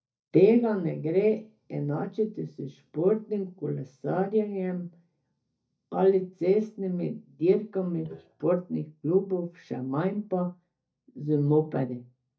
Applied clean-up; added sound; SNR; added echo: neural mask model DeepFilterNet 3.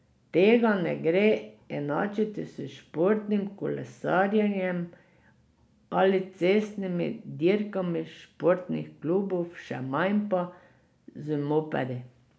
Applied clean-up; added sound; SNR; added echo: none; none; none; none.